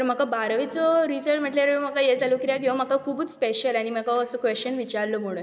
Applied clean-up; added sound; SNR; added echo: none; none; none; none.